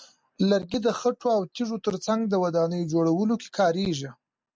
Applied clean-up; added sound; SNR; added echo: none; none; none; none.